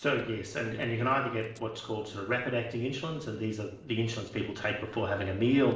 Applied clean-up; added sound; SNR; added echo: neural separator model SepFormer DNS4.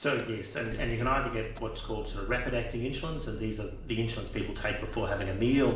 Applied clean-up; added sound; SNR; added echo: none; Idling / Engine starting / Door / Car; 8 dB; reverberation time 0.7 s.